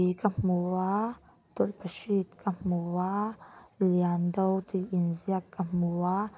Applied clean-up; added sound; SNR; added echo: none; none; none; none.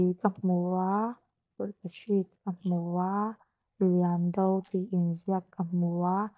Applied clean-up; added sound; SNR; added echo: neural mask model DeepFilterNet 3.